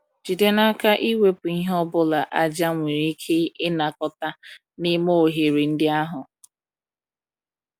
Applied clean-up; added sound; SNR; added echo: none; none; none; none.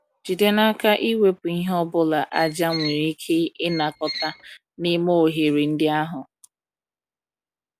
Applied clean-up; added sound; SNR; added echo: none; Squeak; 11 dB; none.